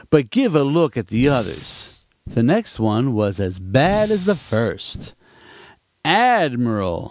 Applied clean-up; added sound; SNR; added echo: none; Fire; 16 dB; none.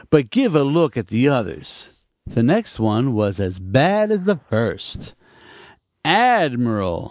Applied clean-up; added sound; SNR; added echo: neural mask model Resemble Enhance denoiser.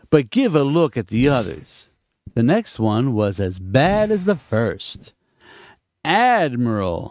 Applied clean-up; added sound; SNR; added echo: neural mask model RNNoise.